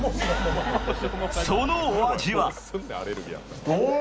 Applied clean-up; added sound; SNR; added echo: none; Boom; 15 dB; none.